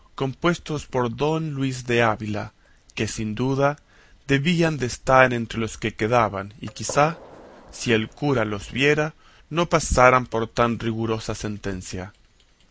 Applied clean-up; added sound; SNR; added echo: none; Gunshot, gunfire; 20 dB; none.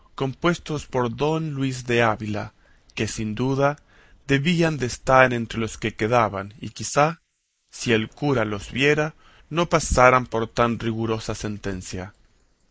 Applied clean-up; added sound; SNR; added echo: neural mask model Resemble Enhance denoiser.